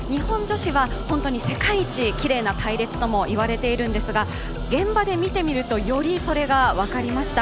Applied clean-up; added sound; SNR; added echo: none; none; none; none.